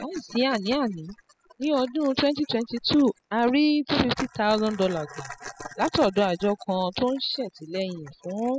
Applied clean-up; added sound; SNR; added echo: classical method spectral subtraction.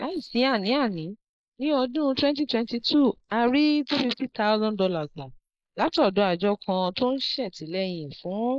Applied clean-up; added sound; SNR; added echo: neural mask model Resemble Enhance denoiser.